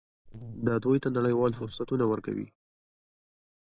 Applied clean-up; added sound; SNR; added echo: none; Buzz; 16 dB; none.